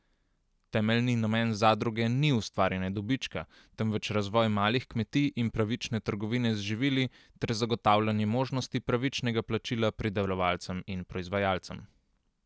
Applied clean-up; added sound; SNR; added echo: none; none; none; none.